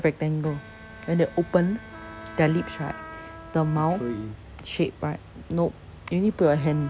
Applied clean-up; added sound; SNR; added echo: none; Bowed string instrument + Trumpet; 18 dB; none.